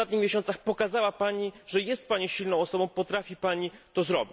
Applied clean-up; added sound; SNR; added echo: none; none; none; none.